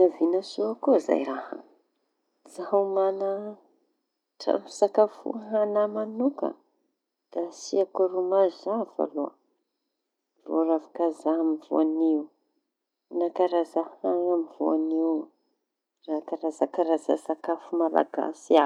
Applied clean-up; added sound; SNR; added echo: none; none; none; none.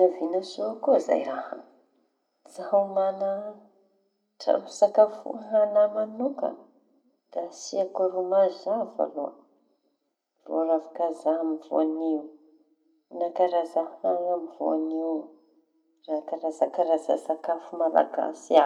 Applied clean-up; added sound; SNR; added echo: none; none; none; reverberation time 0.4 s.